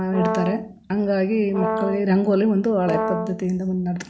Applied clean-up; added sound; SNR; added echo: none; Brass instrument; 6 dB; none.